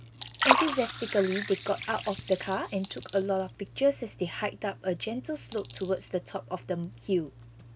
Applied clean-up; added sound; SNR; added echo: none; Liquid + Coin (dropping); 0 dB; none.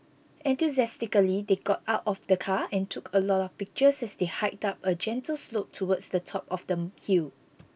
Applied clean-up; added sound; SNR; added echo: none; none; none; none.